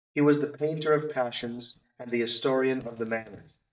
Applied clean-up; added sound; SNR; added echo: neural mask model DeepFilterNet 3.